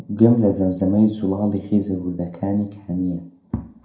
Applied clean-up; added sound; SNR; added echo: none; none; none; reverberation time 0.4 s.